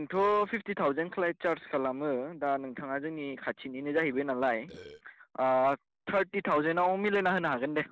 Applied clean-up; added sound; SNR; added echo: neural separator model SepFormer DNS4.